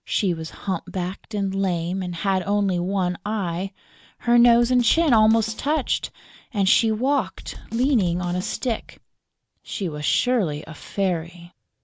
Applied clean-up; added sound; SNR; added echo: none; Drum / Drum kit; 13 dB; none.